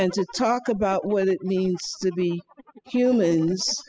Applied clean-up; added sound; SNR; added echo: classical method spectral subtraction.